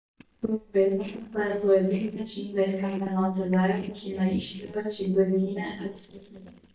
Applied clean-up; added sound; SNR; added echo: neural mask model DeepFilterNet 3.